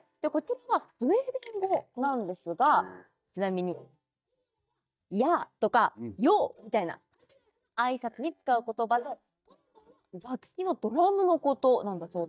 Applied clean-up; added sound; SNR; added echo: neural mask model DeepFilterNet 3.